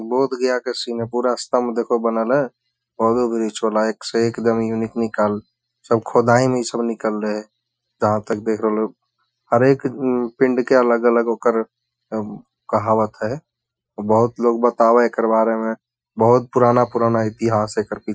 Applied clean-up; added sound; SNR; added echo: classical method Wiener filter.